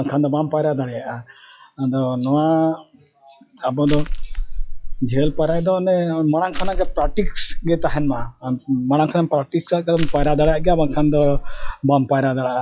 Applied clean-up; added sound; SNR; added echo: classical method log-MMSE.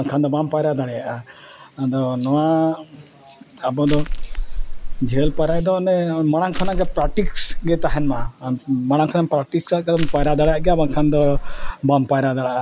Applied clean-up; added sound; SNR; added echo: none; Crushing; -1 dB; none.